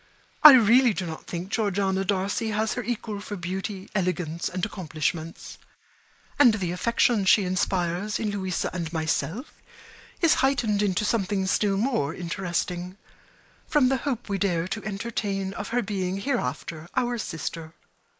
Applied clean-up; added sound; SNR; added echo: neural mask model Resemble Enhance denoiser.